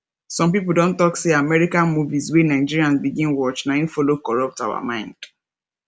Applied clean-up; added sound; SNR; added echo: none; none; none; none.